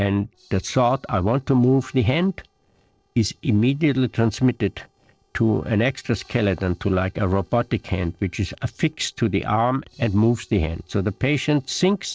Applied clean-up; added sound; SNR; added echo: neural separator model SepFormer DNS4.